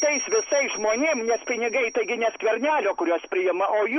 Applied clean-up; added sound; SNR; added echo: none; Bell; 14 dB; none.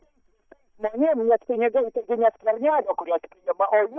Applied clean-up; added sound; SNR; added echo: neural mask model DeepFilterNet 3.